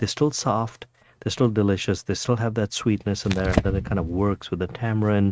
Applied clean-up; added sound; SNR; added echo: neural mask model RNNoise.